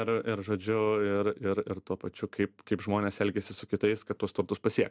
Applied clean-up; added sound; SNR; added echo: none; none; none; none.